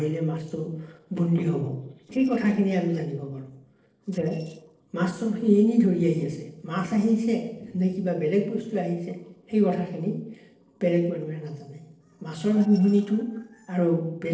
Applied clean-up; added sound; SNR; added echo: neural separator model SepFormer DNS4.